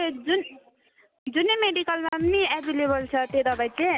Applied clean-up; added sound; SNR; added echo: none; Drum kit; 18 dB; none.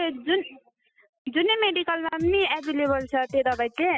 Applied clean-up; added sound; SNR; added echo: classical method spectral subtraction.